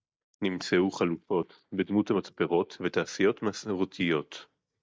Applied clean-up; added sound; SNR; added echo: neural mask model DeepFilterNet 3.